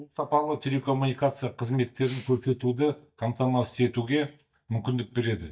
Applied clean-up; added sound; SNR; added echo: neural mask model DeepFilterNet 3.